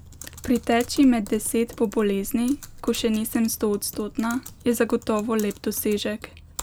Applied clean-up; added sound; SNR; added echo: none; Typing; 19 dB; none.